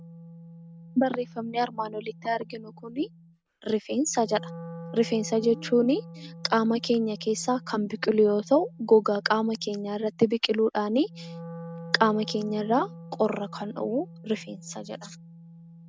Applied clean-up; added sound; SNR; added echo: none; Wind instrument, woodwind instrument; 17 dB; none.